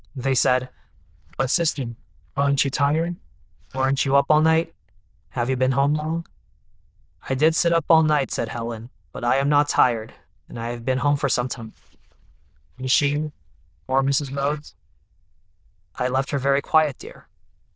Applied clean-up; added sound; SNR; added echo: neural diffusion model UNIVERSE++.